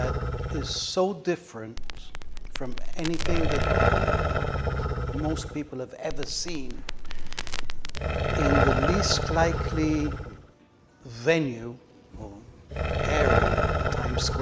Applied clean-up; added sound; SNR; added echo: none; Crackle + Growling; -5 dB; none.